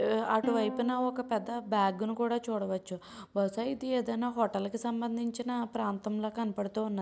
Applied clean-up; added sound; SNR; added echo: none; Plucked string instrument; 12 dB; none.